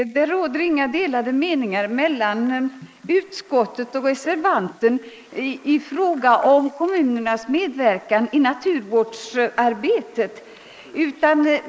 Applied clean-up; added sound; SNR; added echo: neural mask model Resemble Enhance denoiser.